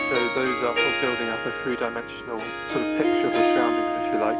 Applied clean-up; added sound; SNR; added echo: none; Harp; -4 dB; none.